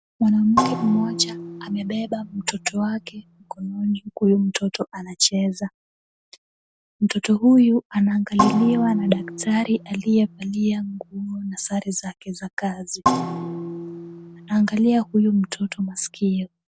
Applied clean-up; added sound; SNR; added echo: none; Percussion; 7 dB; none.